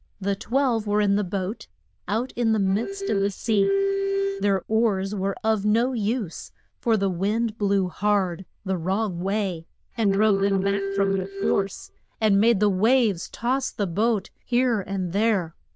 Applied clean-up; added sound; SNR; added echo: neural diffusion model UNIVERSE++.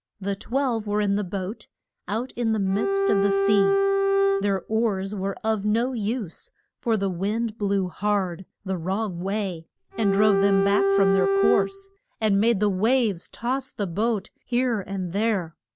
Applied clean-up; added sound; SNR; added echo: none; Bowed string instrument; -3 dB; none.